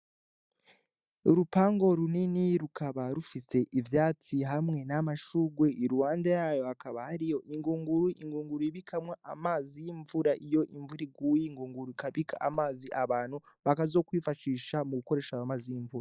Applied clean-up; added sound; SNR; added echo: neural mask model DeepFilterNet 3.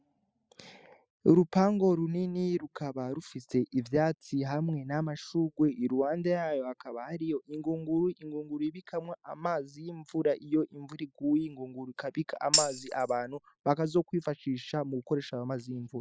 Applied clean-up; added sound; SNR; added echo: classical method spectral subtraction.